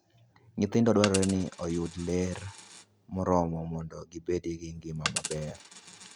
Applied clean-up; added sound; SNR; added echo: none; Coin (dropping); 11 dB; none.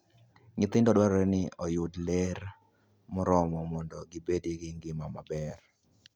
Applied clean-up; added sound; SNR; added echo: none; none; none; none.